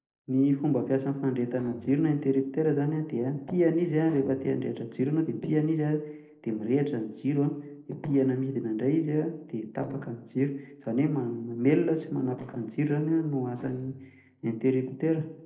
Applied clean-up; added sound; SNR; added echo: neural separator model SepFormer DNS4.